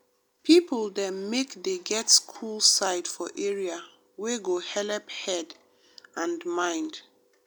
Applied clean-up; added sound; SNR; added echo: none; none; none; none.